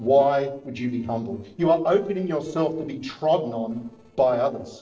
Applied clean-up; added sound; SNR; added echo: neural separator model SepFormer DNS4.